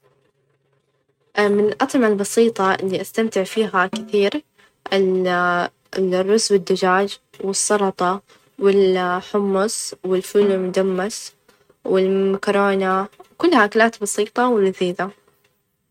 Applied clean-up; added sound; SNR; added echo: neural mask model RNNoise.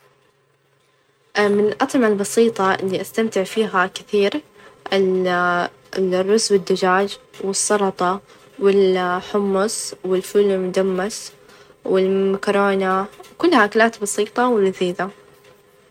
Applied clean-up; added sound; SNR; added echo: none; none; none; none.